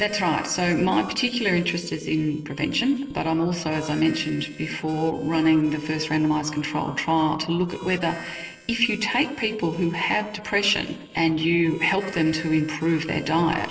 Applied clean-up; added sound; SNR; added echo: neural separator model SepFormer DNS4.